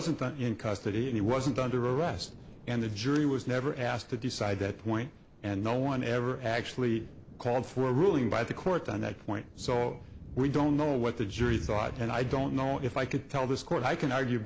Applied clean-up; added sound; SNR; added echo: none; Thunder / Rain; 15 dB; none.